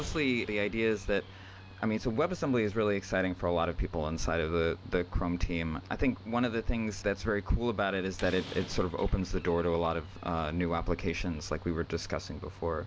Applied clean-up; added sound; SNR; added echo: none; Mechanical fan + Slam; 17 dB; none.